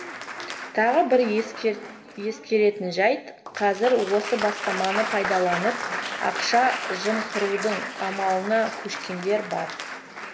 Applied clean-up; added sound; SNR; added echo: none; Applause; 7 dB; reverberation time 1.8 s.